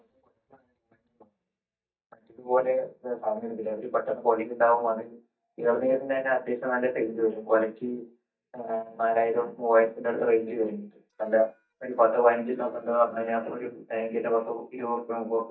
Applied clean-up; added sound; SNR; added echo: neural mask model DeepFilterNet 3.